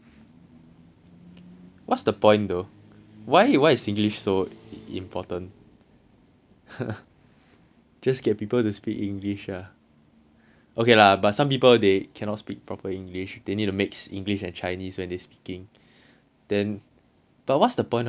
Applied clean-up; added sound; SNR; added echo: none; none; none; none.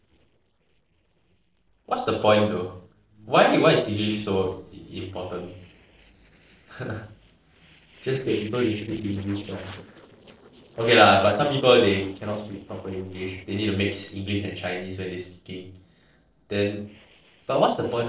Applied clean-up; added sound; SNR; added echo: neural separator model SepFormer DNS4.